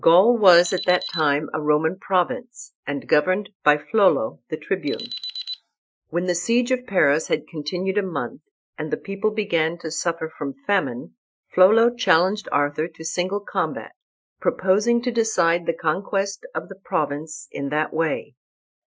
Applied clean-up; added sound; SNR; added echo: classical method Wiener filter.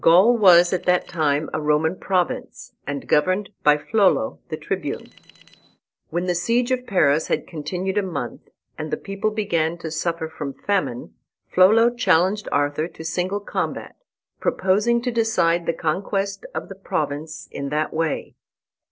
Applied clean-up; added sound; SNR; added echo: neural separator model SepFormer DNS4.